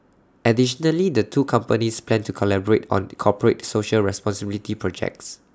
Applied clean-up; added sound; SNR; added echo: none; none; none; none.